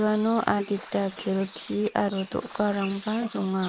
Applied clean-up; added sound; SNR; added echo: neural mask model Resemble Enhance denoiser.